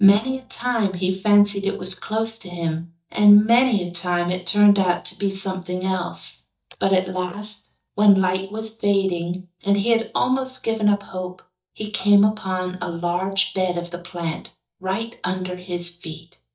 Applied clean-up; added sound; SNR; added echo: neural mask model DeepFilterNet 3.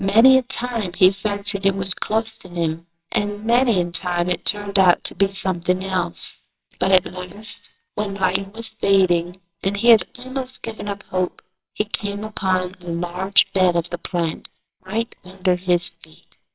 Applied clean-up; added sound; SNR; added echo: neural separator model SepFormer WHAMR!.